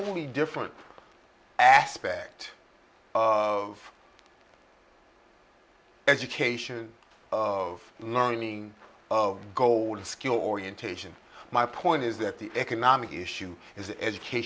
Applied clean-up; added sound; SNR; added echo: none; none; none; none.